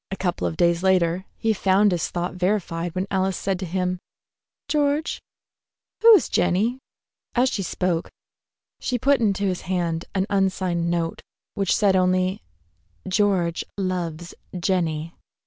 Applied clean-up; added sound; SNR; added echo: none; none; none; none.